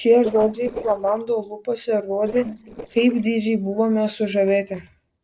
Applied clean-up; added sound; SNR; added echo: neural separator model SepFormer DNS4.